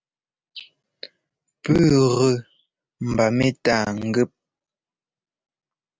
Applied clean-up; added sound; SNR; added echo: none; none; none; none.